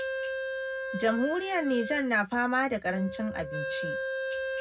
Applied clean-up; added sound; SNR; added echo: none; Wind instrument, woodwind instrument; 5 dB; reverberation time 0.3 s.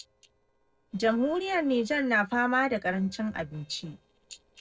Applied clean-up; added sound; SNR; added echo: neural separator model SepFormer DNS4.